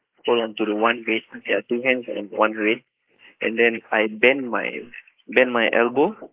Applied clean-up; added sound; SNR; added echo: neural mask model Resemble Enhance denoiser.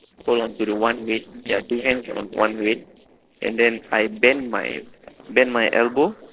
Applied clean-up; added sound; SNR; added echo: neural separator model SepFormer DNS4.